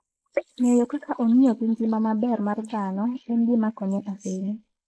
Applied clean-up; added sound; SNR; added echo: neural mask model Resemble Enhance denoiser.